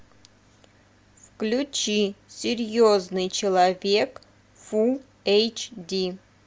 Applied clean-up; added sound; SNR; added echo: none; none; none; none.